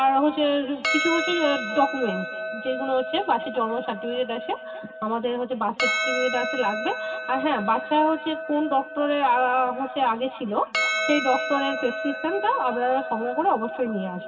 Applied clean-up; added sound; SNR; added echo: none; Percussion; 6 dB; reverberation time 2.4 s.